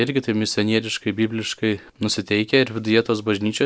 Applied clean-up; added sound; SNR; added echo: none; none; none; none.